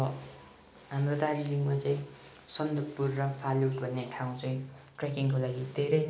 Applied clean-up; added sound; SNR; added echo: none; none; none; none.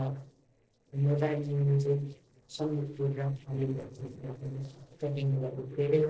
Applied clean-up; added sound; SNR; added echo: neural separator model SepFormer DNS4.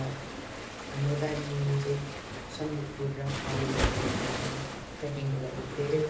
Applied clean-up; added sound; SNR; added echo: none; Waves, surf; 2 dB; reverberation time 0.3 s.